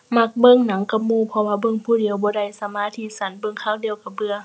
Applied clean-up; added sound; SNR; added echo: none; none; none; none.